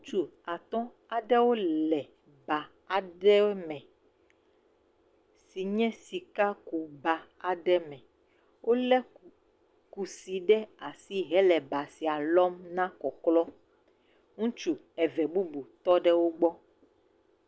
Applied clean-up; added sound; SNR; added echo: none; none; none; none.